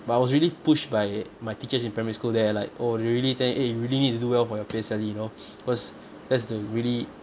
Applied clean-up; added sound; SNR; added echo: none; none; none; none.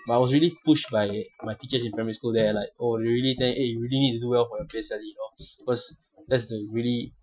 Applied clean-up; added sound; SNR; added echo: classical method Wiener filter.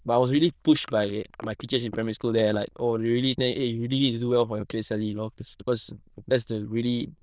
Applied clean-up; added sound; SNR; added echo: neural diffusion model UNIVERSE++.